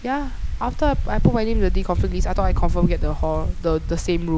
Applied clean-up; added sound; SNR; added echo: none; Wind; -2 dB; none.